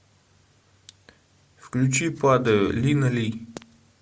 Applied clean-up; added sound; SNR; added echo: none; none; none; none.